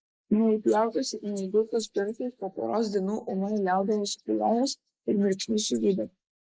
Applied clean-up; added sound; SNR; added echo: neural mask model Resemble Enhance denoiser.